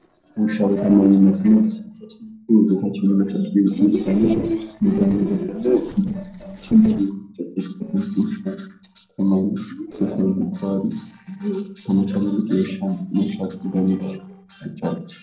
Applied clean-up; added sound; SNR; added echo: neural separator model SepFormer DNS4.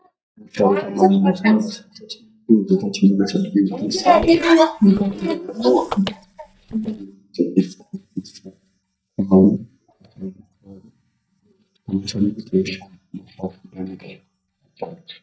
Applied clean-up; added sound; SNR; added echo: neural mask model DeepFilterNet 3.